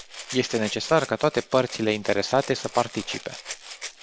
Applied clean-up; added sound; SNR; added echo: none; Rattle (instrument); 14 dB; none.